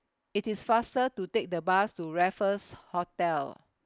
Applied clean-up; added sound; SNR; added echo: none; none; none; none.